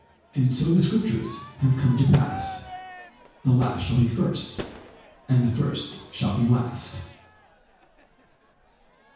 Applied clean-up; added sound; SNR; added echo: none; Crowd / Fireworks; 17 dB; reverberation time 0.6 s.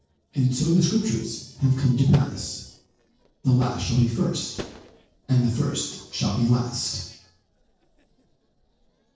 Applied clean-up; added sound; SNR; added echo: neural separator model SepFormer DNS4.